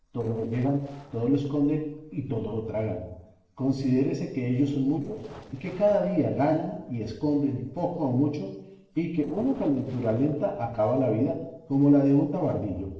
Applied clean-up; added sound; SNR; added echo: neural separator model SepFormer DNS4.